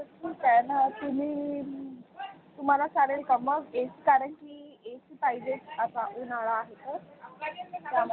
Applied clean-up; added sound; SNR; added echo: none; none; none; none.